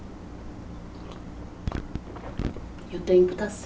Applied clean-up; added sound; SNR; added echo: none; none; none; none.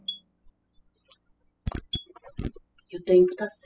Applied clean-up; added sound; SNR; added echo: classical method spectral subtraction.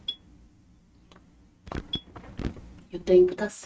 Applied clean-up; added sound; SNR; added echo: neural mask model RNNoise.